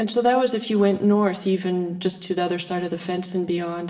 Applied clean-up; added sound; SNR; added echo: none; none; none; reverberation time 0.8 s.